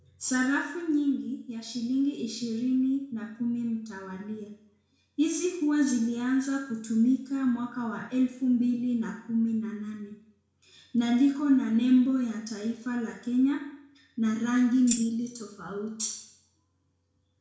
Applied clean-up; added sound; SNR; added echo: none; Tambourine; 8 dB; reverberation time 0.6 s.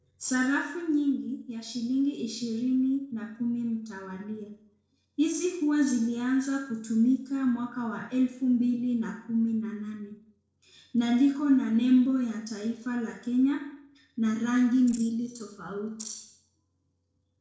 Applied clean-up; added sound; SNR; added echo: neural separator model SepFormer DNS4.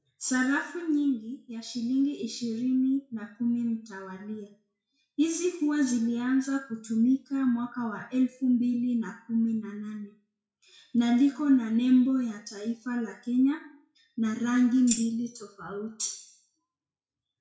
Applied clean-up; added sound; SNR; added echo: classical method WPE with log-MMSE.